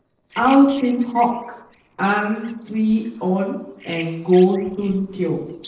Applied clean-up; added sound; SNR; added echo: neural separator model SepFormer DNS4.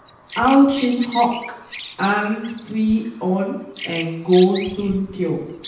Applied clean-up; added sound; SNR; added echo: none; Bird vocalization, bird call, bird song; 16 dB; reverberation time 0.9 s.